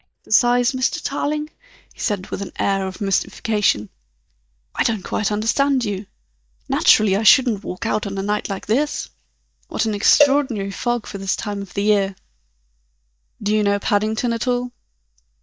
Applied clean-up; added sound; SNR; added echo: neural mask model DeepFilterNet 3.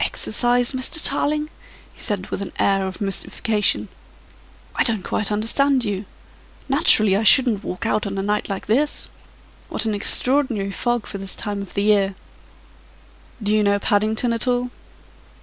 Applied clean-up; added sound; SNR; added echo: none; none; none; none.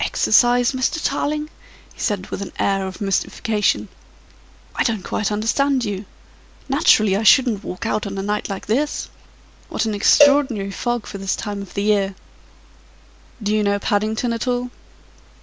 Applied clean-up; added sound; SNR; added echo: none; Cowbell; 1 dB; none.